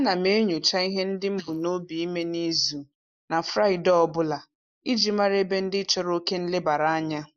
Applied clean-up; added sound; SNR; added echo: neural mask model Resemble Enhance denoiser.